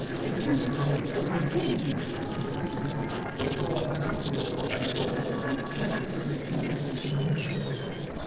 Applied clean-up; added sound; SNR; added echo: neural separator model SepFormer DNS4.